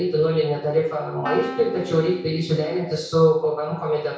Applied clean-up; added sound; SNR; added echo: none; Wind instrument, woodwind instrument; 14 dB; reverberation time 0.6 s.